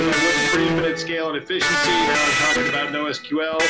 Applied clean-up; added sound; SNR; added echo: none; Electric guitar; -3 dB; none.